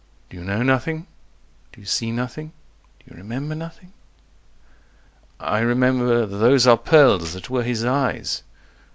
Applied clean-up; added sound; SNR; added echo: none; none; none; none.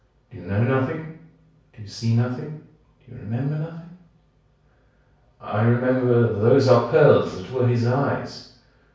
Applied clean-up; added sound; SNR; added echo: none; none; none; reverberation time 0.6 s.